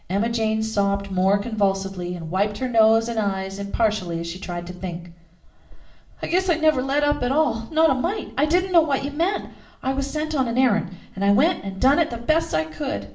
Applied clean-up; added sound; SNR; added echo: none; none; none; reverberation time 0.4 s.